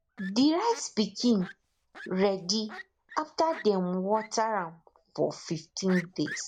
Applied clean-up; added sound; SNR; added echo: none; Fowl; 18 dB; none.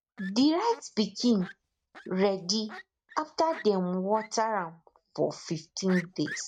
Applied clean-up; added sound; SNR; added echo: neural mask model RNNoise.